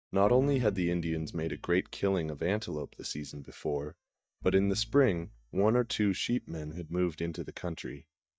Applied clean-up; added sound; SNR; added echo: neural mask model DeepFilterNet 3.